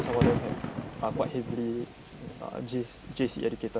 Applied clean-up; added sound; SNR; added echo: none; Thunder / Rain; 2 dB; none.